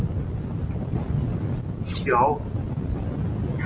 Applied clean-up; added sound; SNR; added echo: none; Cutlery, silverware; 13 dB; none.